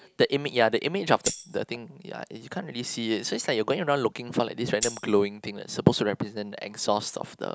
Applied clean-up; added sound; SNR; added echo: none; Tambourine; 6 dB; none.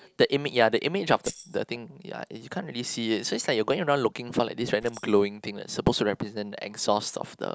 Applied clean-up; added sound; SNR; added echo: neural separator model SepFormer DNS4.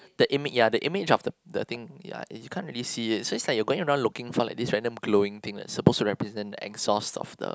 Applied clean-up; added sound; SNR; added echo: none; none; none; none.